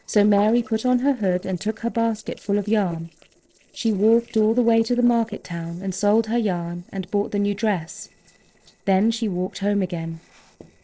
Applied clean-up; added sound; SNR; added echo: neural separator model SepFormer DNS4.